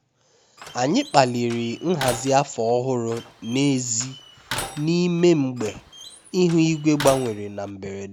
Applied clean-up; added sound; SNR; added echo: none; Slam; 14 dB; none.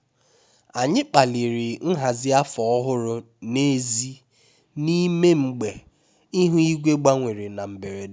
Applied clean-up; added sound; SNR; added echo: none; none; none; none.